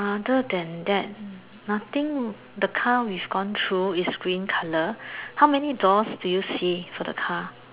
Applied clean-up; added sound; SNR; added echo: none; none; none; none.